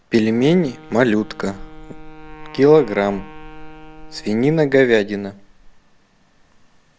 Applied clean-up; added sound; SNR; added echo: none; Rain + Wind instrument, woodwind instrument; 19 dB; none.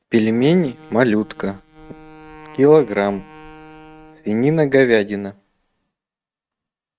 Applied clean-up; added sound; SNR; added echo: neural mask model RNNoise.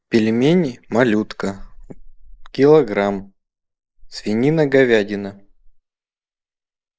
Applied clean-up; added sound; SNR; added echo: neural mask model Resemble Enhance denoiser.